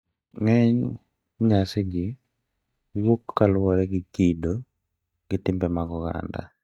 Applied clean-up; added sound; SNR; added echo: neural mask model DeepFilterNet 3.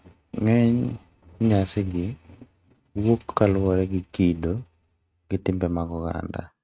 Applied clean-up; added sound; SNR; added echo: neural mask model RNNoise.